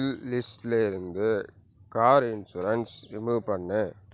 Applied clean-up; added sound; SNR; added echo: none; none; none; none.